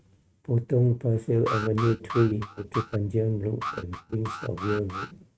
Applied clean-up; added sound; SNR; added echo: neural mask model RNNoise.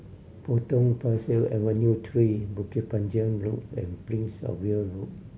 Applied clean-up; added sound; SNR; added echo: none; none; none; none.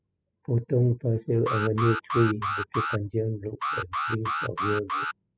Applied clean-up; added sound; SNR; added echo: classical method spectral subtraction.